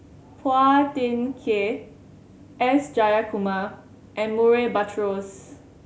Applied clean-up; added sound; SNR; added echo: none; none; none; none.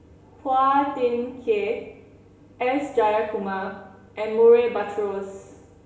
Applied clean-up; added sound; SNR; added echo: none; none; none; reverberation time 0.8 s.